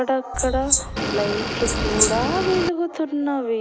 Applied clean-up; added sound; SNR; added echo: none; Motor vehicle (road) / Engine + Wild animals; -1 dB; none.